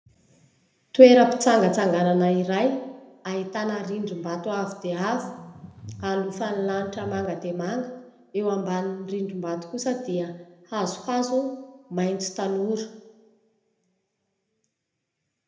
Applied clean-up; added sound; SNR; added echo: none; Bass guitar; 16 dB; reverberation time 0.7 s.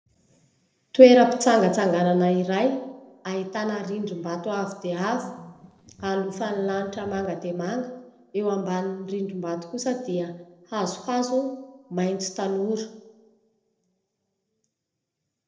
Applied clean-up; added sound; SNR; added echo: neural separator model SepFormer DNS4.